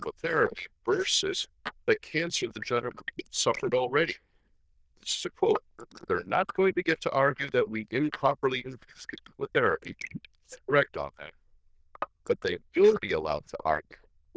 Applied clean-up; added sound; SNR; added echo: neural diffusion model UNIVERSE++.